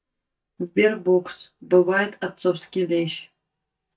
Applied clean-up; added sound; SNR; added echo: neural mask model DeepFilterNet 3.